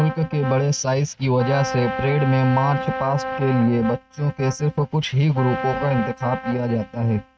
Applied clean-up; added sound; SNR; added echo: neural mask model RNNoise.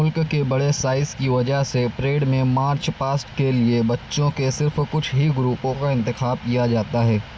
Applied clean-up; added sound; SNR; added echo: none; none; none; none.